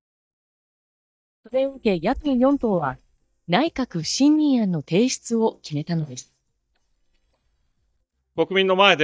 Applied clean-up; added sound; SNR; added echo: neural mask model DeepFilterNet 3.